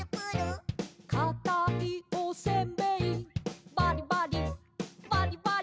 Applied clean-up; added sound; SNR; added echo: none; none; none; none.